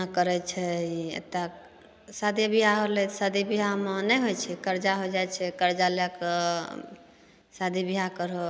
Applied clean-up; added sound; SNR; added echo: none; none; none; none.